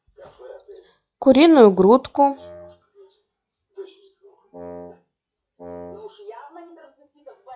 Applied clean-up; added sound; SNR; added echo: classical method log-MMSE.